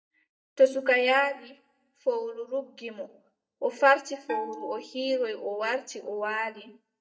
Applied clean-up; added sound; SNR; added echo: neural mask model DeepFilterNet 3.